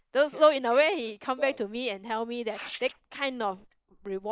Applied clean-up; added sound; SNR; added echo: neural mask model Resemble Enhance denoiser.